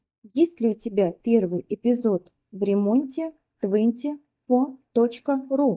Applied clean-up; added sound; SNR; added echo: neural mask model DeepFilterNet 3.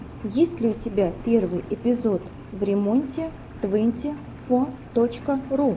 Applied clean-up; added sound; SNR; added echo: none; Engine; 16 dB; none.